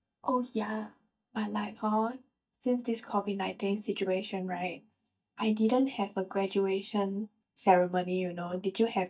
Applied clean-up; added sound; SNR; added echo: neural mask model DeepFilterNet 3.